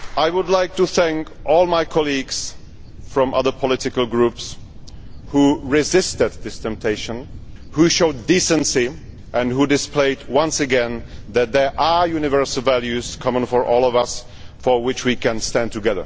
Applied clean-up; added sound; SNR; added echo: none; Thunder; 14 dB; none.